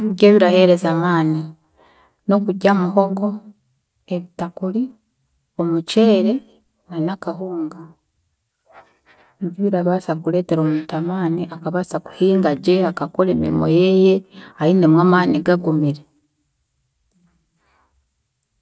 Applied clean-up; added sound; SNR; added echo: none; none; none; none.